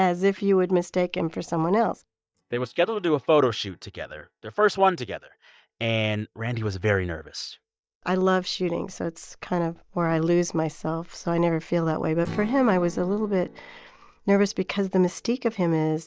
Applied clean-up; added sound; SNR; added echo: neural mask model DeepFilterNet 3.